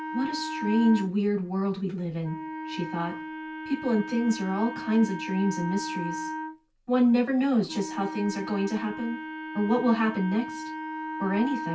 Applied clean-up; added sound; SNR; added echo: none; Wind instrument, woodwind instrument; 9 dB; reverberation time 0.3 s.